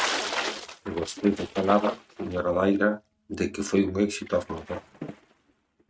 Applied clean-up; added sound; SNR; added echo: neural mask model RNNoise.